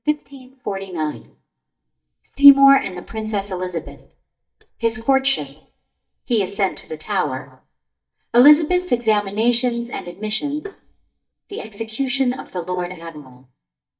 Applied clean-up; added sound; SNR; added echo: neural mask model DeepFilterNet 3.